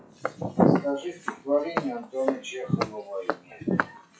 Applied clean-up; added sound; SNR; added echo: classical method WPE with log-MMSE.